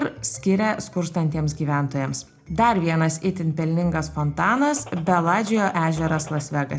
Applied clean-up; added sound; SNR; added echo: none; Gunshot, gunfire; 19 dB; reverberation time 0.2 s.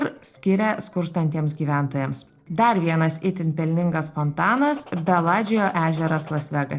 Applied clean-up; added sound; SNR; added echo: neural separator model SepFormer DNS4.